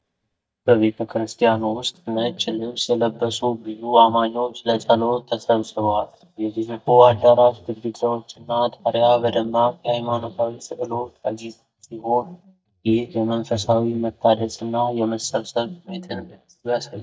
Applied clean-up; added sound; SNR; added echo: neural mask model DeepFilterNet 3.